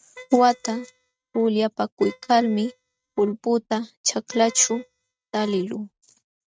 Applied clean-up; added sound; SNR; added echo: neural mask model RNNoise.